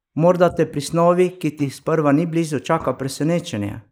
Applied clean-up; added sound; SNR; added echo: neural mask model Resemble Enhance denoiser.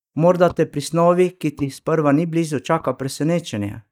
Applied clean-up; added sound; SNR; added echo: neural mask model DeepFilterNet 3.